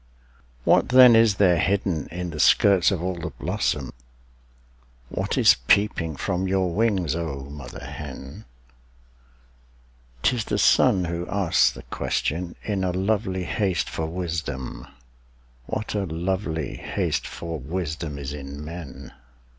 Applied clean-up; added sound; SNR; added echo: none; none; none; none.